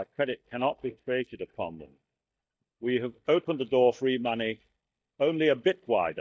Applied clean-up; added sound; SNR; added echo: neural mask model DeepFilterNet 3.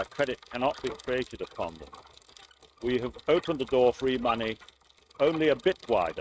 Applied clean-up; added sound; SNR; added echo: neural mask model RNNoise.